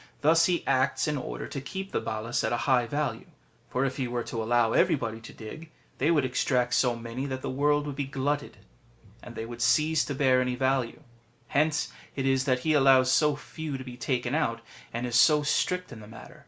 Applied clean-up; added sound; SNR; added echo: none; none; none; none.